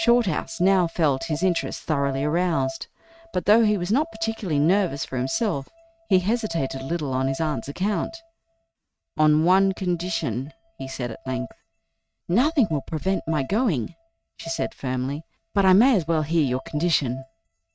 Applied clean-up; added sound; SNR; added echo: neural mask model RNNoise.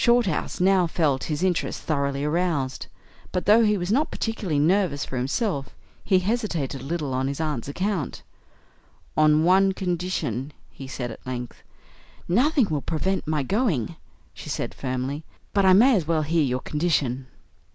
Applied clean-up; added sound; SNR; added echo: none; none; none; none.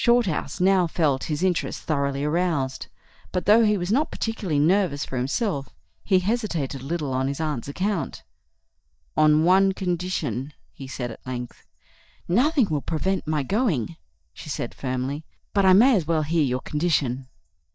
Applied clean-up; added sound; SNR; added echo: neural mask model DeepFilterNet 3.